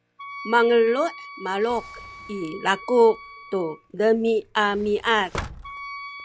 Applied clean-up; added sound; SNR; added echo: none; Sliding door + Wind instrument, woodwind instrument; 15 dB; none.